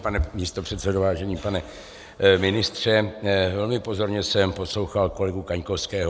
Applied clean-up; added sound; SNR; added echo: none; none; none; none.